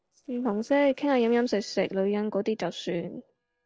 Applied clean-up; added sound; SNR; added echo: neural separator model SepFormer DNS4.